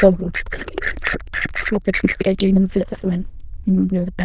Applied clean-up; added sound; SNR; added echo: neural diffusion model UNIVERSE++.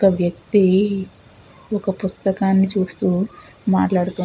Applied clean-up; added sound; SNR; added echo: none; none; none; none.